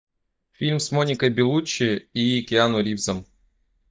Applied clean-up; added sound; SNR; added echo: neural mask model DeepFilterNet 3.